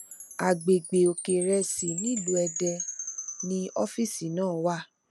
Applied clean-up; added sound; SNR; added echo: none; Chime; 10 dB; none.